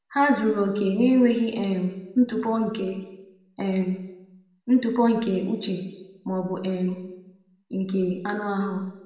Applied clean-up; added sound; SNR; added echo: none; none; none; reverberation time 0.9 s.